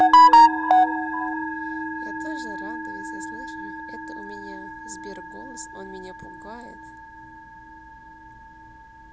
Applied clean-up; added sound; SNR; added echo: none; Musical instrument; 9 dB; none.